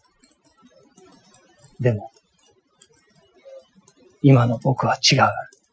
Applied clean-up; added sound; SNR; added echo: classical method Wiener filter.